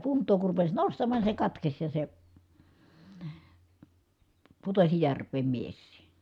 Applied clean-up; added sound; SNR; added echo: none; none; none; none.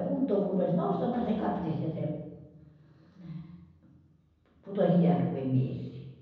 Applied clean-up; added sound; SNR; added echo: none; none; none; reverberation time 1.1 s.